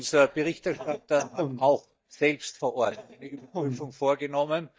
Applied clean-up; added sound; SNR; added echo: neural mask model DeepFilterNet 3.